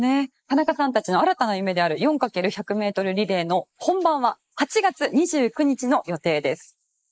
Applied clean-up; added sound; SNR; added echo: neural mask model Resemble Enhance denoiser.